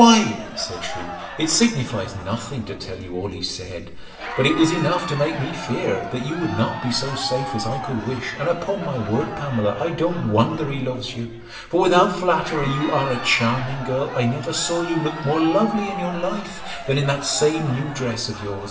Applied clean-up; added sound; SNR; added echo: none; Crowd; 11 dB; reverberation time 0.7 s.